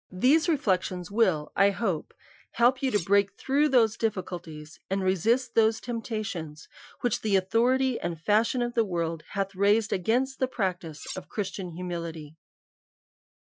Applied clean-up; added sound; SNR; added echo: classical method Wiener filter.